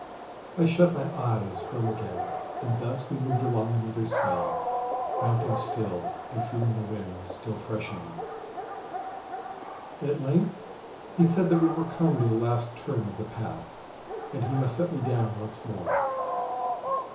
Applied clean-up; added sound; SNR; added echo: none; Dog; 5 dB; reverberation time 0.7 s.